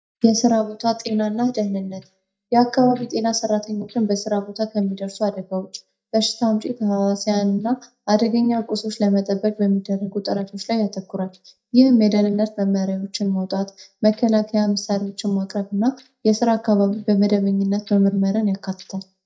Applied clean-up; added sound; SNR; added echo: neural mask model DeepFilterNet 3.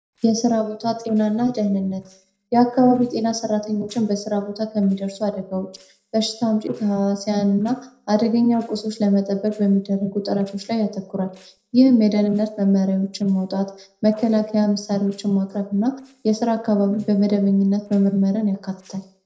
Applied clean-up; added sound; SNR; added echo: neural separator model SepFormer DNS4.